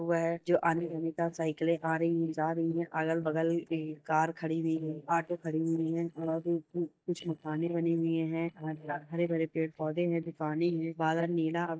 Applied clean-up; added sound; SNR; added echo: neural mask model DeepFilterNet 3.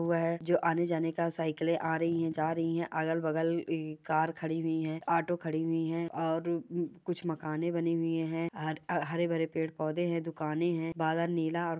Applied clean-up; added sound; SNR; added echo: none; none; none; none.